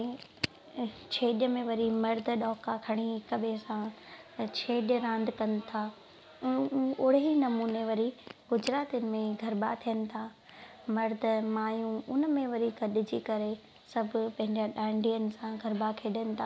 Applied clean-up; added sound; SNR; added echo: none; none; none; none.